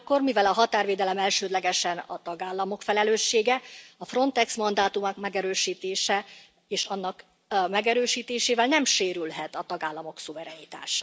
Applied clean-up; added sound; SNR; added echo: none; none; none; none.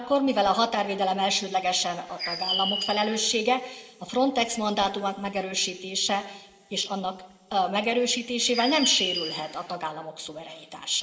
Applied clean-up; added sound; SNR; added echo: none; Bird; 4 dB; reverberation time 2.9 s.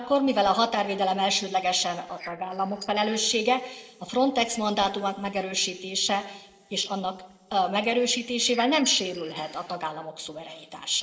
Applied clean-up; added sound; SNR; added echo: neural separator model SepFormer DNS4.